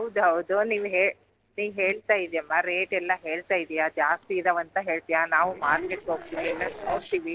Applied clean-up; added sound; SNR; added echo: neural separator model SepFormer DNS4.